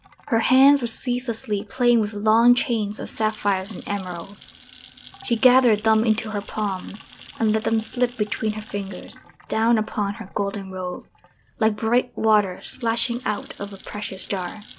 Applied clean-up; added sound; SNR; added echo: none; Sink (filling or washing) / Water tap, faucet / Splash, splatter; 20 dB; none.